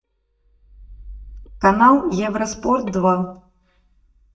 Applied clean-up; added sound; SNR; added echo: neural mask model DeepFilterNet 3.